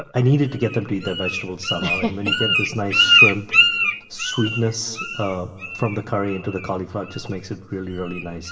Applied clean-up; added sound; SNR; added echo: none; Bird; -1 dB; reverberation time 1.6 s.